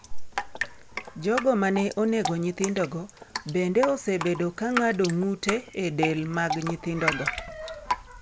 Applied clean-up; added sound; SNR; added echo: none; Drip; 8 dB; none.